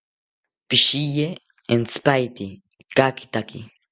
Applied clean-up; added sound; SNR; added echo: none; none; none; none.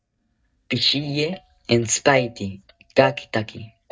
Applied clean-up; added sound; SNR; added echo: neural mask model DeepFilterNet 3.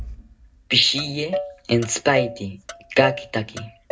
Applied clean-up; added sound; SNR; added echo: none; Motor vehicle (road); 8 dB; reverberation time 0.2 s.